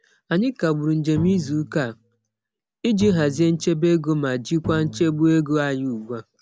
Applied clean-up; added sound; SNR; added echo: none; Bowed string instrument; 15 dB; none.